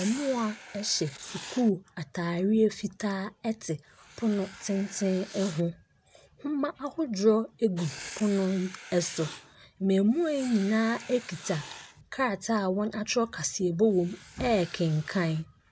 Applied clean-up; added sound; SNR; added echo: none; Writing; 18 dB; none.